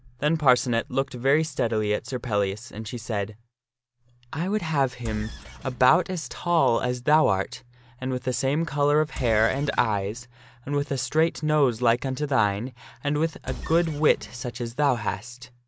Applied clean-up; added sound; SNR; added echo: none; Engine; 12 dB; none.